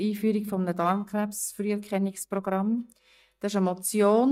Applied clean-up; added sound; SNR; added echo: neural mask model DeepFilterNet 3.